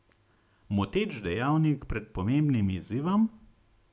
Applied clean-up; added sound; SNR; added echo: none; none; none; none.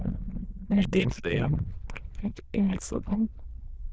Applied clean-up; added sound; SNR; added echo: neural diffusion model UNIVERSE++.